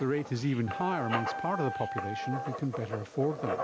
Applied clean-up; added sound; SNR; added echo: none; Wind instrument, woodwind instrument + Writing; 4 dB; none.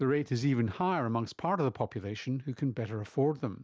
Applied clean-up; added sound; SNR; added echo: none; none; none; none.